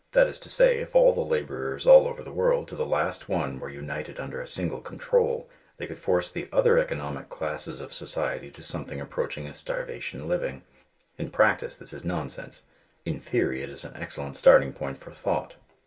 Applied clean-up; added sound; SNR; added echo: none; none; none; reverberation time 0.2 s.